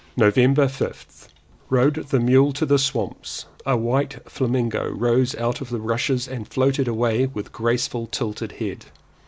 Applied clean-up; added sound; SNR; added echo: none; none; none; none.